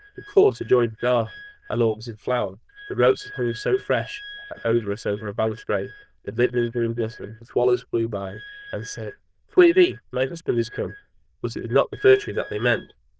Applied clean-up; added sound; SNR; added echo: neural diffusion model UNIVERSE++.